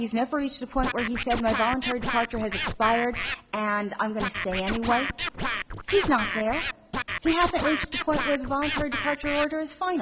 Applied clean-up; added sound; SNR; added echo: none; Scratching (performance technique); 3 dB; none.